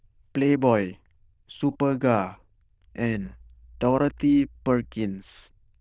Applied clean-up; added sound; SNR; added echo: neural diffusion model UNIVERSE++.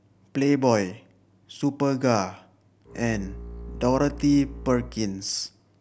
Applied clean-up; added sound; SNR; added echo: none; Bowed string instrument; 14 dB; none.